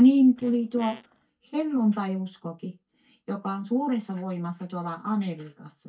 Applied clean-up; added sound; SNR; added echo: neural mask model DeepFilterNet 3.